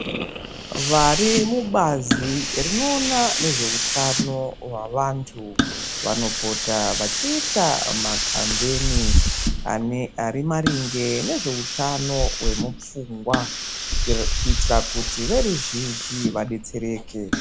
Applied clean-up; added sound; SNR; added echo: none; Hiss; -1 dB; none.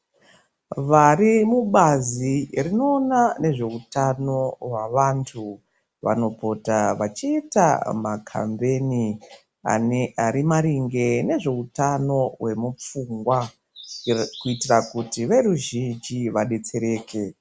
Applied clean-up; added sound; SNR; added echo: none; none; none; none.